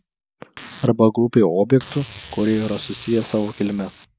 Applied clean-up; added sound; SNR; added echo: none; Packing tape, duct tape; 17 dB; none.